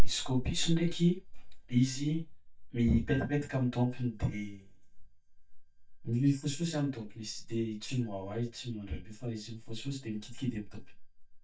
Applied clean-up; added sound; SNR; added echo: neural mask model DeepFilterNet 3.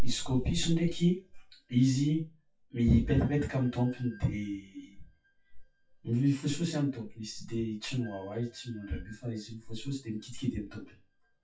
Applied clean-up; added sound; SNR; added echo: classical method WPE with log-MMSE.